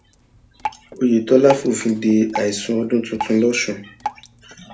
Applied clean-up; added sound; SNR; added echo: none; Drip; 13 dB; reverberation time 0.3 s.